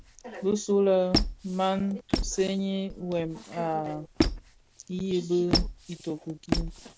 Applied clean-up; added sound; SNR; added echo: none; Squeak; 4 dB; none.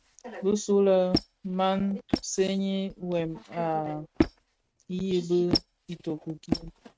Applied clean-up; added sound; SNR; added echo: neural mask model RNNoise.